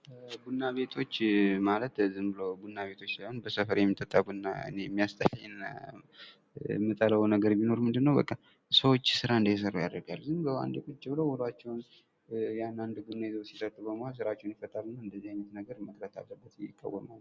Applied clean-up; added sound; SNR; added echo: none; none; none; none.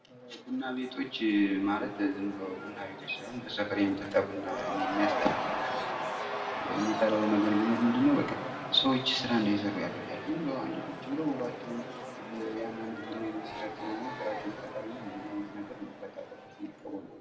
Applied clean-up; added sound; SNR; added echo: none; Crowd / Cheering; 6 dB; reverberation time 1.8 s.